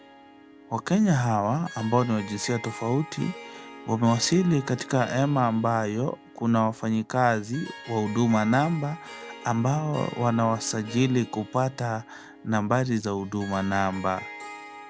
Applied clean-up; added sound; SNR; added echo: none; Harp; 17 dB; none.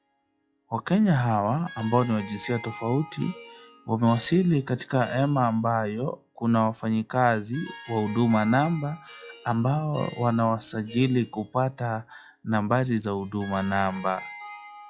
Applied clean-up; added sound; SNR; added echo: classical method log-MMSE.